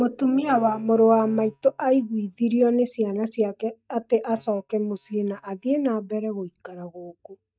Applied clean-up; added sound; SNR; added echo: neural mask model DeepFilterNet 3.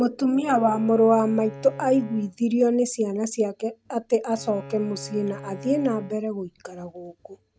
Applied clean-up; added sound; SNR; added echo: none; Bowed string instrument; 18 dB; none.